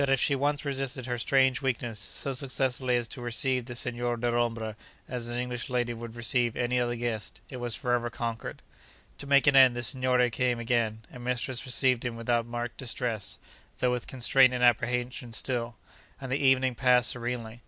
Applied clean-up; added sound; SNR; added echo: none; none; none; none.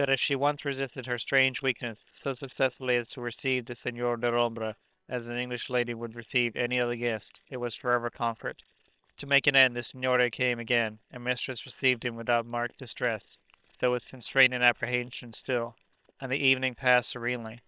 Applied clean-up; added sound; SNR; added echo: neural separator model SepFormer WHAM!.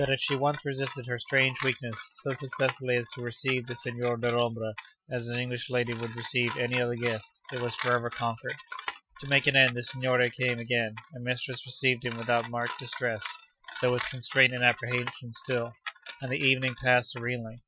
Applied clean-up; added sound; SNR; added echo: classical method Wiener filter.